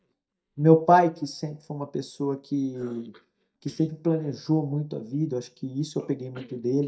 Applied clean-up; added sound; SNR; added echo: neural mask model DeepFilterNet 3.